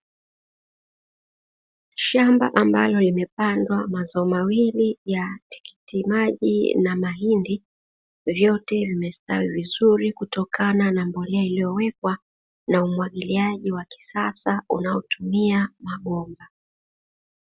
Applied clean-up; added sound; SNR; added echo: none; none; none; none.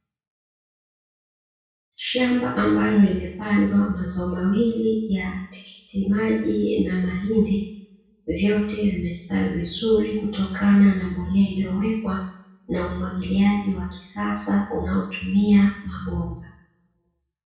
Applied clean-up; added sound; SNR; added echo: none; none; none; reverberation time 0.6 s.